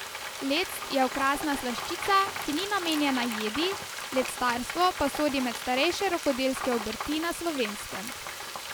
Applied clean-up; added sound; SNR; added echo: none; Frying (food); 7 dB; none.